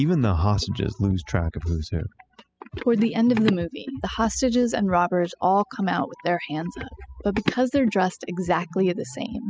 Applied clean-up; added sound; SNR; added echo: classical method spectral subtraction.